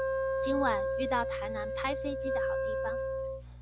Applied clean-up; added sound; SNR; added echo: none; Wind instrument, woodwind instrument; -3 dB; none.